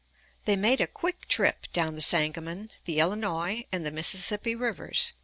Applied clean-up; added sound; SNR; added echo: none; none; none; none.